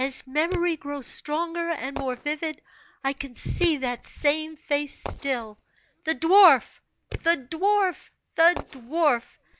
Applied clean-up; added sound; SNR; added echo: none; Fireworks; 16 dB; none.